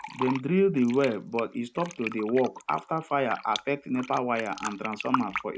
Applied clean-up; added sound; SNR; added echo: none; Fill (with liquid); 11 dB; none.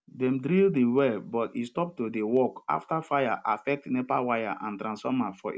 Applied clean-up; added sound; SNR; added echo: none; none; none; none.